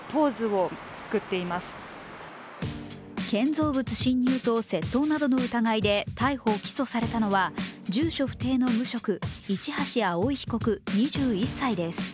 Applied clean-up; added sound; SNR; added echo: none; none; none; none.